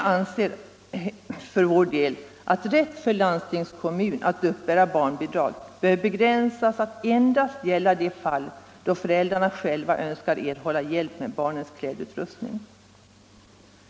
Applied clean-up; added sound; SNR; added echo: none; none; none; none.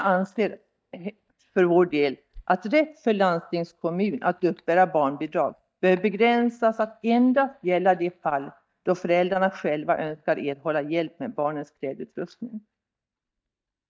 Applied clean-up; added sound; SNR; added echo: neural mask model DeepFilterNet 3.